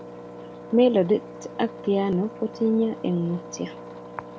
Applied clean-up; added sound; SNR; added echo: none; Engine; 15 dB; none.